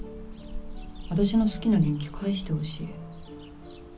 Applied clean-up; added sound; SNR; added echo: none; Cricket / Bird; 10 dB; reverberation time 0.4 s.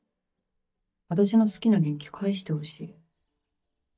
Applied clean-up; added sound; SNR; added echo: neural mask model DeepFilterNet 3.